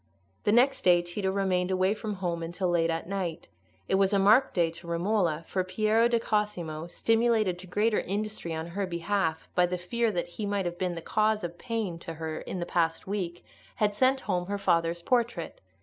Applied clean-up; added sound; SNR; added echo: none; none; none; none.